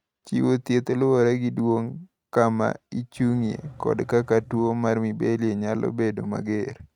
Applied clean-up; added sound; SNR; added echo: neural mask model RNNoise.